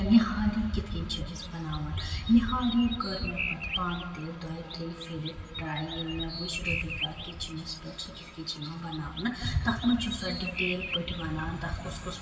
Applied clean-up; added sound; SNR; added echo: none; Chirp, tweet; 8 dB; reverberation time 2.0 s.